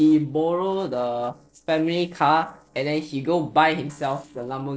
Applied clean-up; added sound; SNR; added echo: neural separator model SepFormer DNS4.